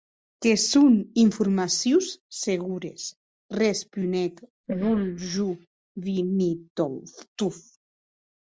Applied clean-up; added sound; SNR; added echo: neural mask model Resemble Enhance denoiser.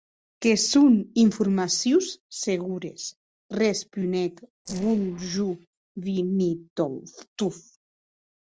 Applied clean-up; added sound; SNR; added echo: neural separator model SepFormer DNS4.